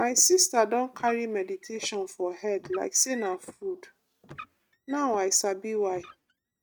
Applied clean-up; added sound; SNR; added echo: neural mask model RNNoise.